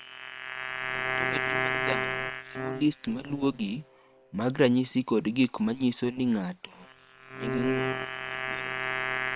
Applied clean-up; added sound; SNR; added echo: neural separator model SepFormer WHAM!.